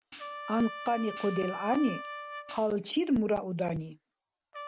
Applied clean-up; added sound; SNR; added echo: none; Trumpet + Hi-hat; 12 dB; none.